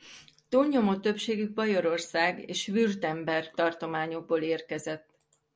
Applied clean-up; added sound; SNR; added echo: none; none; none; none.